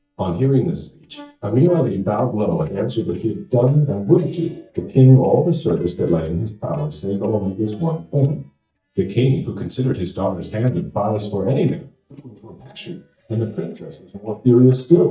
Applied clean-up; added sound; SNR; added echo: neural mask model DeepFilterNet 3.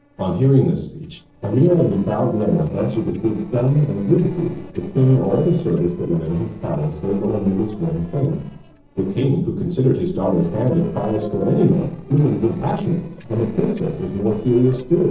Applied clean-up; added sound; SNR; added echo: neural separator model SepFormer DNS4.